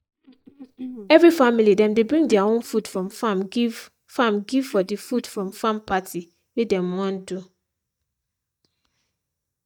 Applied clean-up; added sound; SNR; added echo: neural mask model DeepFilterNet 3.